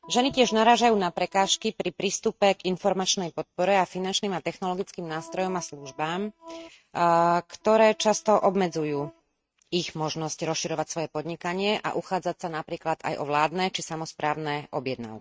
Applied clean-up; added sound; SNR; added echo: neural mask model RNNoise.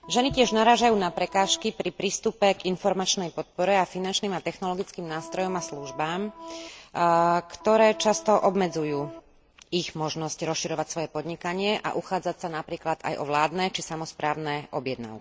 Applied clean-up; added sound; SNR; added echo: none; Organ; 15 dB; none.